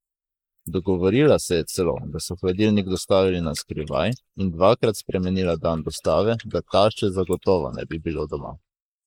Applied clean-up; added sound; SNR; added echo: neural mask model Resemble Enhance denoiser.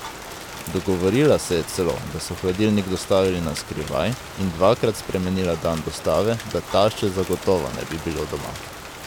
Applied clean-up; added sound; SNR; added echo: none; Rain; 13 dB; none.